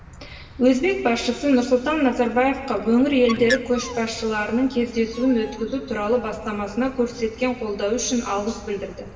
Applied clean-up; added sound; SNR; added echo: none; Bird; 16 dB; reverberation time 2.0 s.